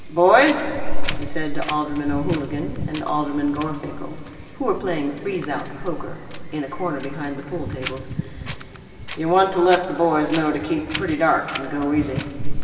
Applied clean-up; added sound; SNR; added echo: none; Wind; 14 dB; reverberation time 2.4 s.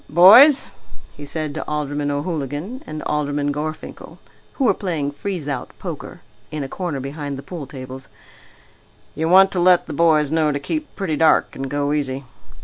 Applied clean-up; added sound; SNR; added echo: none; none; none; none.